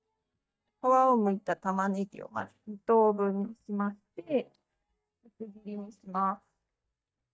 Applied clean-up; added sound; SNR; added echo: neural mask model DeepFilterNet 3.